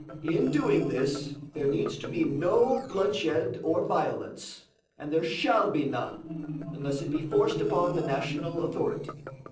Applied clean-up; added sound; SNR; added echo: neural separator model SepFormer DNS4.